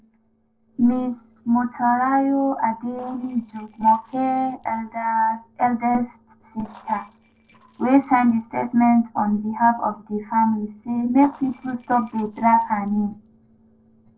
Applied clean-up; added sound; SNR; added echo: neural separator model SepFormer DNS4.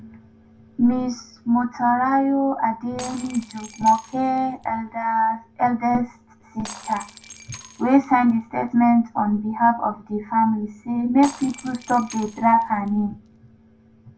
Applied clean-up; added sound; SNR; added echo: none; Shatter; 20 dB; reverberation time 0.2 s.